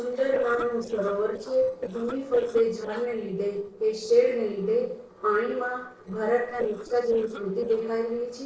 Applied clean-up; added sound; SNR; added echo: neural separator model SepFormer DNS4.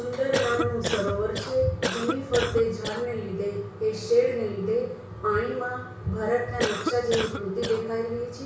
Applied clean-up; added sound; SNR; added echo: none; Cough; 5 dB; reverberation time 0.6 s.